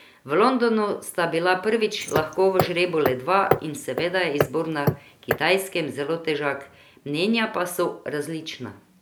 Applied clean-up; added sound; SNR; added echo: none; Hammer; 3 dB; none.